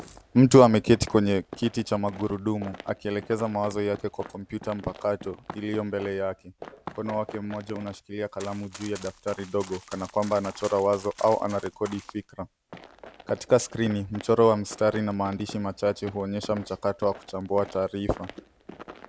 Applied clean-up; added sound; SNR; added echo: none; Run; 18 dB; none.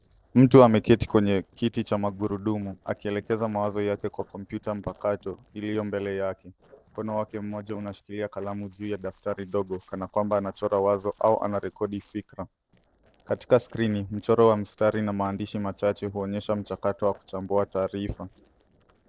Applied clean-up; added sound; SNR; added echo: neural separator model SepFormer DNS4.